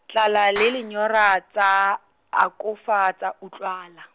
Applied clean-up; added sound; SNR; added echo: none; Clapping; 18 dB; none.